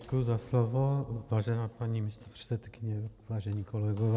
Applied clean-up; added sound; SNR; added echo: none; none; none; none.